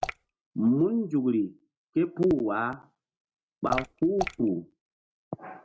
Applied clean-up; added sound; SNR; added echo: neural mask model RNNoise.